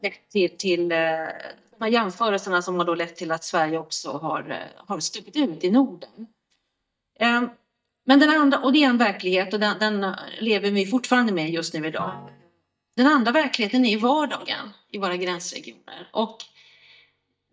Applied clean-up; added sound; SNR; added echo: neural mask model DeepFilterNet 3.